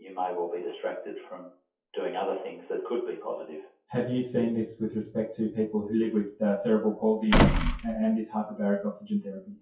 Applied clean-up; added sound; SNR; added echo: classical method WPE with log-MMSE.